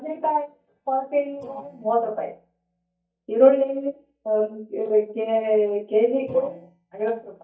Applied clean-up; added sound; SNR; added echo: neural mask model DeepFilterNet 3.